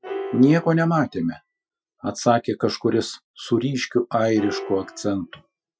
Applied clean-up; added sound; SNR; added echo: classical method Wiener filter.